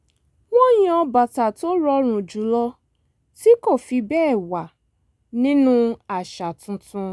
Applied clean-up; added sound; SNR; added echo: none; none; none; none.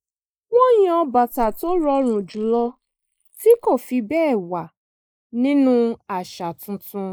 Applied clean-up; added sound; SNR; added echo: neural mask model Resemble Enhance denoiser.